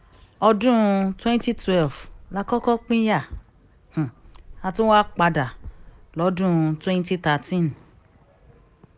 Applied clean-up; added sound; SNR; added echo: none; Wind; 20 dB; none.